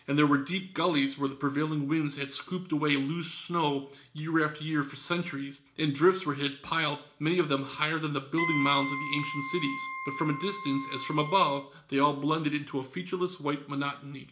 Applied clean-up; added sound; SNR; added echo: none; Wind instrument, woodwind instrument; 7 dB; reverberation time 0.4 s.